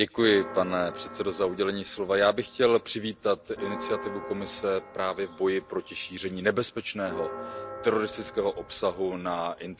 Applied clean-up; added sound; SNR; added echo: none; Church bell; 13 dB; none.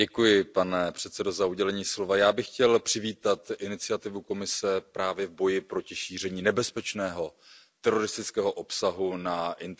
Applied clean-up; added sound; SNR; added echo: none; none; none; none.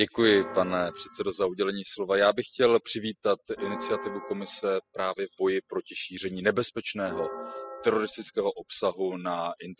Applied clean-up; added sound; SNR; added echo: classical method spectral subtraction.